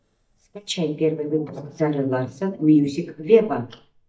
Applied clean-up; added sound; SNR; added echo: neural mask model DeepFilterNet 3.